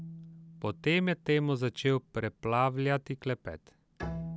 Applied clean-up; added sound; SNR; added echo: none; Bowed string instrument; 14 dB; none.